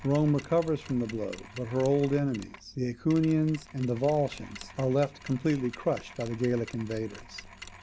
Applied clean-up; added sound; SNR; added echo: none; Mechanisms; 18 dB; none.